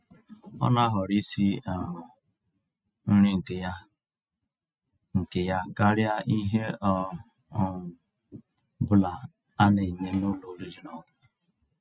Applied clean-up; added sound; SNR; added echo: neural mask model RNNoise.